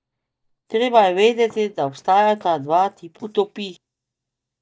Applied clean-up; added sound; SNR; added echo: neural mask model DeepFilterNet 3.